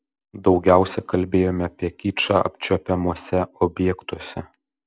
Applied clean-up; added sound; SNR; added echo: none; none; none; none.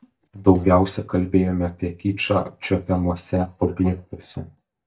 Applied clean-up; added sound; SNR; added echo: neural mask model DeepFilterNet 3.